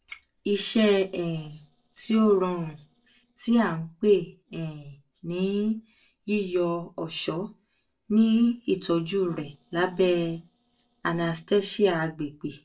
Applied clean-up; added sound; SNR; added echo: neural separator model SepFormer DNS4.